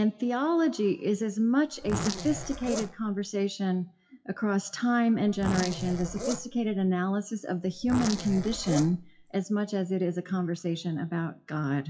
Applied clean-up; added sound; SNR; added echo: classical method WPE with log-MMSE.